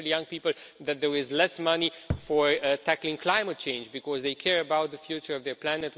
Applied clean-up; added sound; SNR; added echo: none; Thump, thud; 7 dB; none.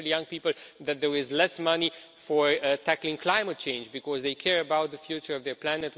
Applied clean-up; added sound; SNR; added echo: none; none; none; none.